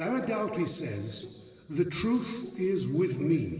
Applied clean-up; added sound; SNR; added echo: neural separator model SepFormer DNS4.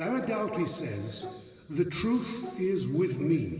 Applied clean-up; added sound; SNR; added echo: none; Bowed string instrument; 18 dB; reverberation time 2.5 s.